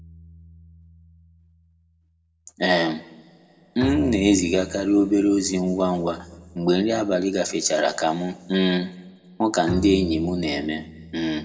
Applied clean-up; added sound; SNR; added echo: none; Bowed string instrument; 15 dB; reverberation time 1.8 s.